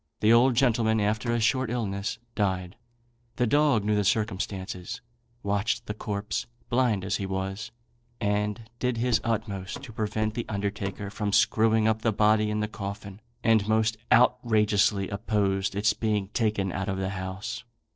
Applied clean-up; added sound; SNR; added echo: neural separator model SepFormer DNS4.